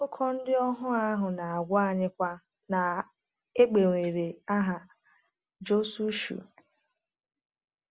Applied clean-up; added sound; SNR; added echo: none; none; none; none.